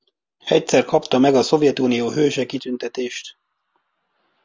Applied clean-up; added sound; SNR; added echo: none; none; none; none.